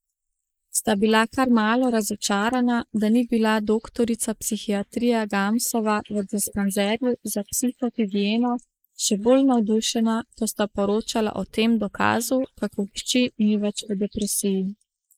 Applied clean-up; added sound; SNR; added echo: neural mask model Resemble Enhance denoiser.